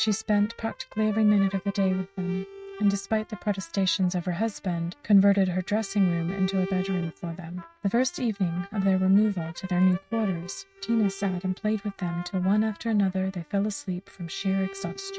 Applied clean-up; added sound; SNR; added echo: neural mask model RNNoise.